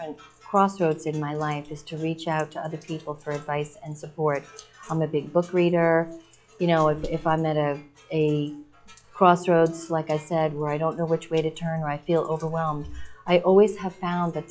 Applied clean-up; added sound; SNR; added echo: classical method log-MMSE.